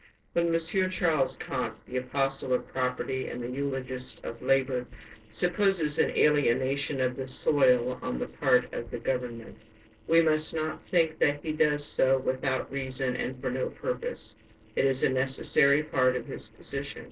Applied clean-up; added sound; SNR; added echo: neural separator model SepFormer DNS4.